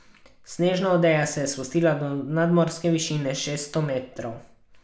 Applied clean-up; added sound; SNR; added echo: none; none; none; none.